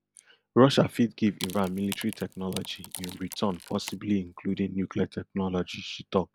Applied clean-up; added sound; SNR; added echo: none; Wood; 15 dB; none.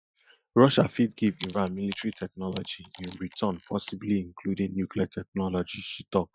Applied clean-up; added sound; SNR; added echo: classical method Wiener filter.